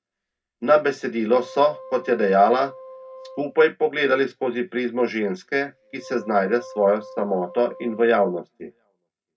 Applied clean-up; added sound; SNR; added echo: none; Wind instrument, woodwind instrument; 19 dB; reverberation time 0.2 s.